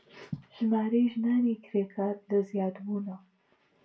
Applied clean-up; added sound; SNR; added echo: none; none; none; reverberation time 0.2 s.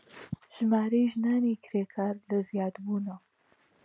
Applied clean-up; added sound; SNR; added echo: none; none; none; none.